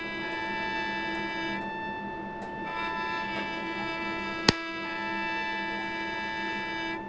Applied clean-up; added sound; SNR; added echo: none; Trumpet + Bowed string instrument; -4 dB; none.